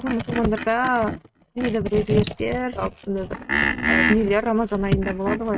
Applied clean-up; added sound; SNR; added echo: neural mask model RNNoise.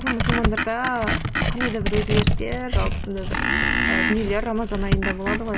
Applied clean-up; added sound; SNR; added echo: none; Tearing + Screech; -4 dB; none.